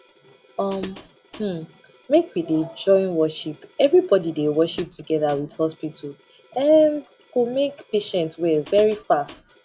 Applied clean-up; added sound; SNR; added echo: none; Hi-hat; 14 dB; none.